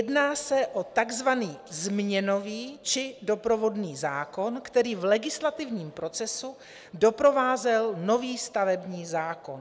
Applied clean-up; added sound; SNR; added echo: none; none; none; none.